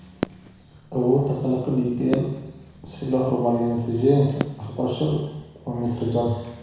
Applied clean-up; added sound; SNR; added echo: none; Fireworks; 12 dB; reverberation time 1.1 s.